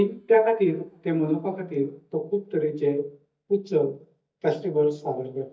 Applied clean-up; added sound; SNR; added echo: neural mask model DeepFilterNet 3.